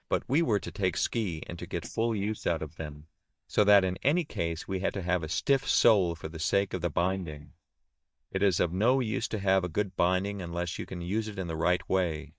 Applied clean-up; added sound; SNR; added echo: neural mask model DeepFilterNet 3.